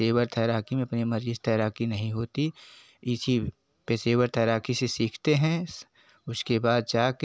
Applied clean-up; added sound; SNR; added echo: none; none; none; none.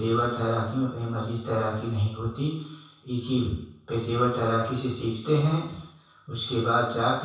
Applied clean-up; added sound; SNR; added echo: none; none; none; reverberation time 0.7 s.